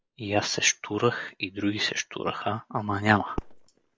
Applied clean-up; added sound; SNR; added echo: neural mask model DeepFilterNet 3.